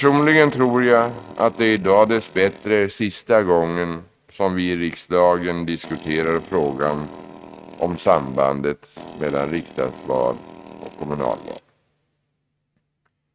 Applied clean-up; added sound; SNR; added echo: neural mask model RNNoise.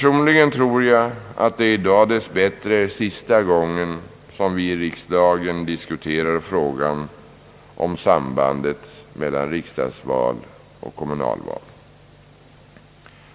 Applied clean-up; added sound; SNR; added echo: none; none; none; none.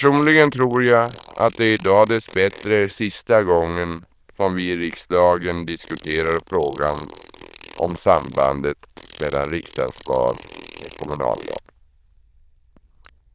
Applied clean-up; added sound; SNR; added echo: neural diffusion model UNIVERSE++.